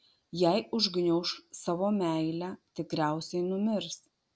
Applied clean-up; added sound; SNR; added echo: none; none; none; none.